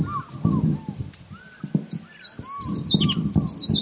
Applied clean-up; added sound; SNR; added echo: none; Bird; 9 dB; reverberation time 0.5 s.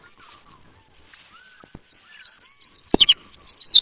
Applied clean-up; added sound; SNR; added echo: neural separator model SepFormer WHAMR!.